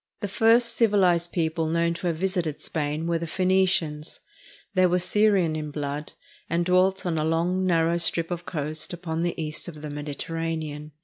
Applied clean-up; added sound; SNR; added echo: none; none; none; none.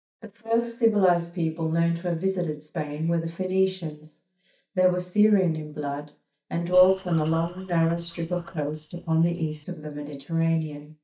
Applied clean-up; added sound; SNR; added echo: neural mask model DeepFilterNet 3.